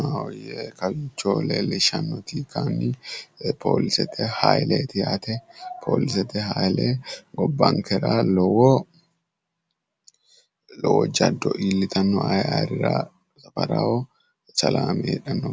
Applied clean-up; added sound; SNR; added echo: none; none; none; none.